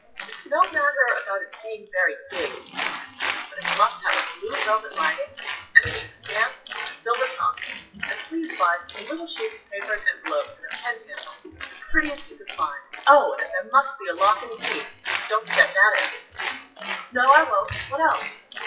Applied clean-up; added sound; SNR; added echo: classical method WPE with log-MMSE.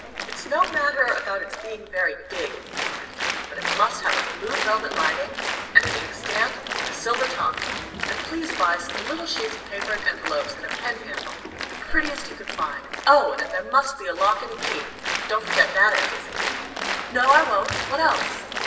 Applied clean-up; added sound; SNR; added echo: none; Applause; 5 dB; reverberation time 1.0 s.